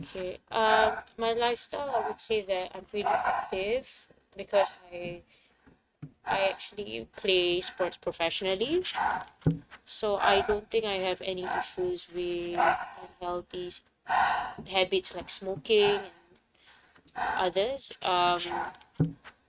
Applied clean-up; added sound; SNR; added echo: neural mask model RNNoise.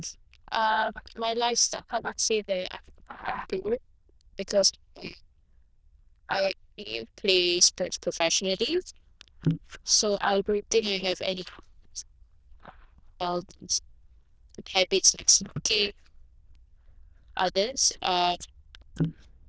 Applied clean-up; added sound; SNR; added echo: neural diffusion model UNIVERSE++.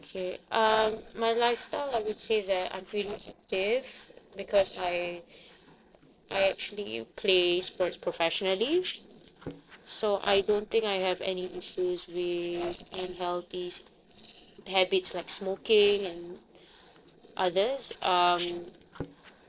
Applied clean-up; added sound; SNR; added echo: neural separator model SepFormer DNS4.